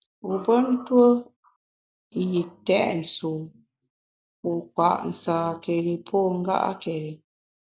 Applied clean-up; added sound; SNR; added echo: none; none; none; none.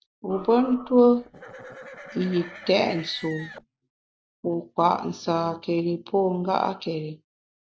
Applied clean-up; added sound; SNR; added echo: none; Livestock, farm animals, working animals; 18 dB; none.